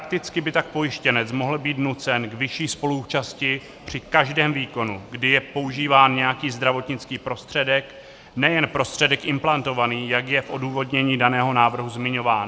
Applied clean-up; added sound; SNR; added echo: none; none; none; none.